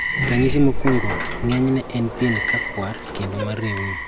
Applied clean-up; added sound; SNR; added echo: none; Frog + Sliding door; 2 dB; none.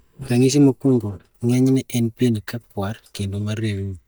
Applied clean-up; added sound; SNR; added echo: neural mask model DeepFilterNet 3.